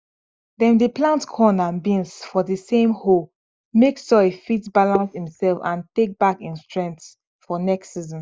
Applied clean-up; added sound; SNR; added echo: neural mask model DeepFilterNet 3.